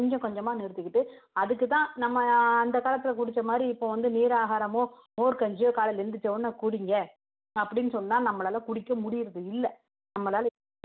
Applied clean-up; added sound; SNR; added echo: none; none; none; none.